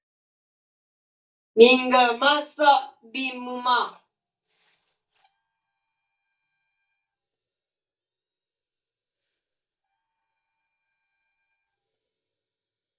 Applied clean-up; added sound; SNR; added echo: neural mask model DeepFilterNet 3.